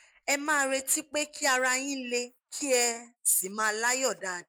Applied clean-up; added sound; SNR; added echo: neural mask model Resemble Enhance denoiser.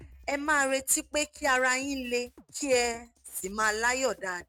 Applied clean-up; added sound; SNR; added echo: neural mask model RNNoise.